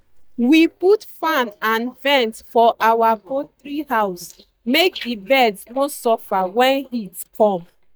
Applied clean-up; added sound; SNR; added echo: neural mask model DeepFilterNet 3.